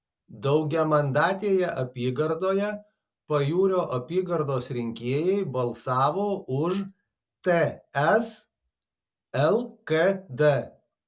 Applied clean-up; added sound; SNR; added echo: none; none; none; none.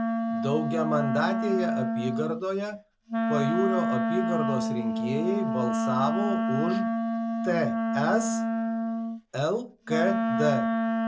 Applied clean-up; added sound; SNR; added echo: none; Wind instrument, woodwind instrument; -3 dB; none.